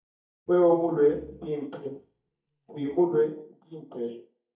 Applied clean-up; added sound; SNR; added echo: neural mask model DeepFilterNet 3.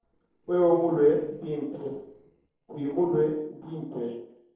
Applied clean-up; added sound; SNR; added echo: neural separator model SepFormer DNS4.